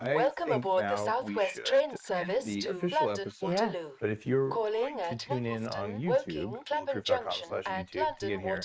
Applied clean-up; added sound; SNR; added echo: neural mask model Resemble Enhance denoiser.